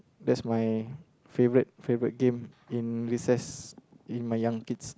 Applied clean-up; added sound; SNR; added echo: none; none; none; none.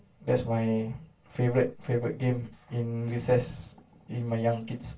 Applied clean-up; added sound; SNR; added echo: none; none; none; reverberation time 0.2 s.